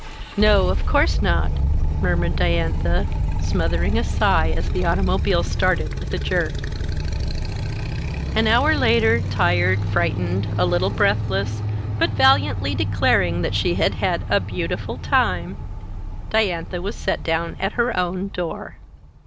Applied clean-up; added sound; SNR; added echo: none; Motorcycle; -1 dB; none.